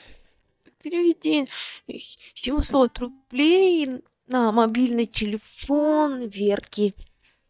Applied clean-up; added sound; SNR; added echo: neural mask model DeepFilterNet 3.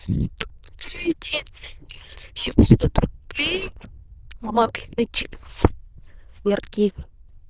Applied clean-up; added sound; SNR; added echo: neural diffusion model UNIVERSE++.